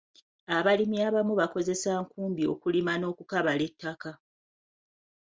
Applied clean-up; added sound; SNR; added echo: none; none; none; none.